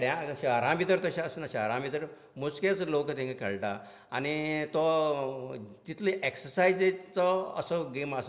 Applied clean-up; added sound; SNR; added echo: none; none; none; none.